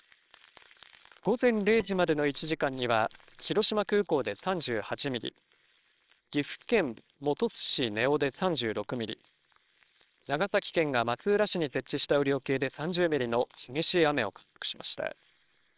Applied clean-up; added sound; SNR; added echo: neural separator model SepFormer WHAMR!.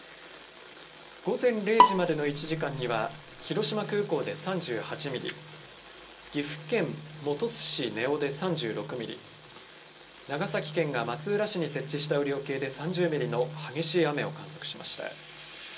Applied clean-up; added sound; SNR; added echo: none; Bowed string instrument; -4 dB; reverberation time 0.2 s.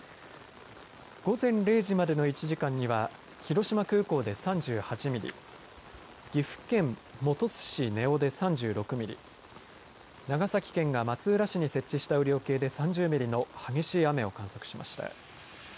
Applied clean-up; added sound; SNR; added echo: none; none; none; none.